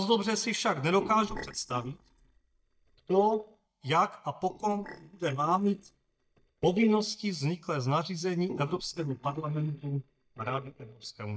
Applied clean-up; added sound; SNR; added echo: neural mask model DeepFilterNet 3.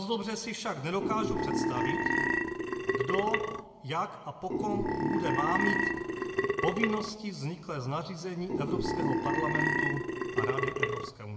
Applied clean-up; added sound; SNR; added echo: none; Burping, eructation; -5 dB; reverberation time 1.4 s.